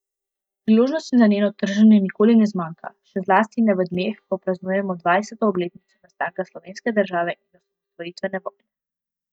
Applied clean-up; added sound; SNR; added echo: neural mask model DeepFilterNet 3.